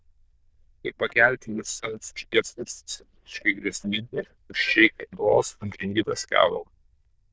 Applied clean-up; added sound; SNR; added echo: neural diffusion model UNIVERSE++.